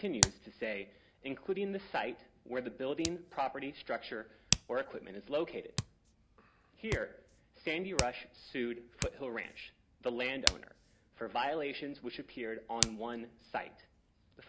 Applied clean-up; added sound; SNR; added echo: none; Hands; 2 dB; none.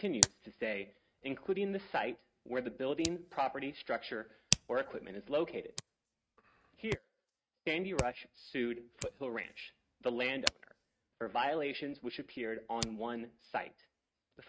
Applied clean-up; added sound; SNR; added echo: neural mask model RNNoise.